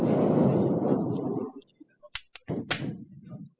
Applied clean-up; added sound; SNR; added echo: classical method spectral subtraction.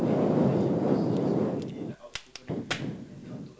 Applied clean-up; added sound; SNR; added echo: none; Crack; 17 dB; none.